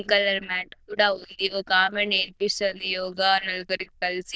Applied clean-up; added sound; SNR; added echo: neural diffusion model UNIVERSE++.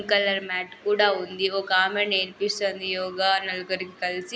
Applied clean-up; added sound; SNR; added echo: none; none; none; none.